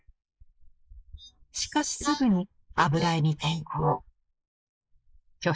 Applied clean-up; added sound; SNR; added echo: neural mask model Resemble Enhance denoiser.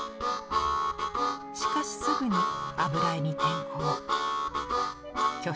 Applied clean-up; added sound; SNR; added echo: none; Harmonica; -4 dB; none.